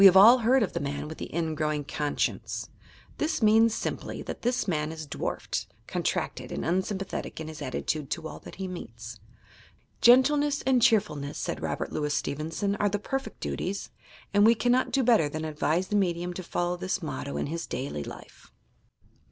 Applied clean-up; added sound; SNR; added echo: none; none; none; none.